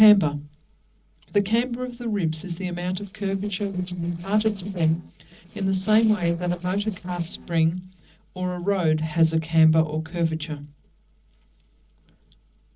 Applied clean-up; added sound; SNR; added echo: neural separator model SepFormer DNS4.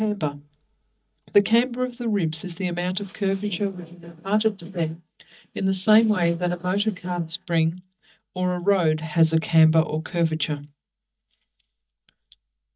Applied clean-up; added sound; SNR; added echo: neural mask model DeepFilterNet 3.